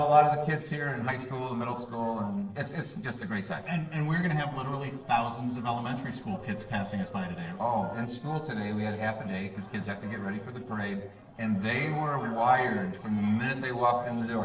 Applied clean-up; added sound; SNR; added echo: neural separator model SepFormer DNS4.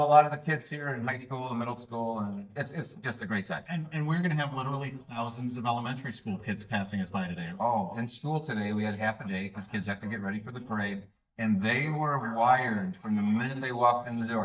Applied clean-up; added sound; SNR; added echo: neural mask model DeepFilterNet 3.